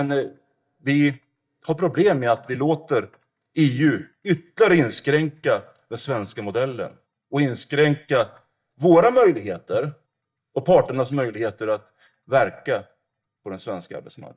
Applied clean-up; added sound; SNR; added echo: neural mask model DeepFilterNet 3.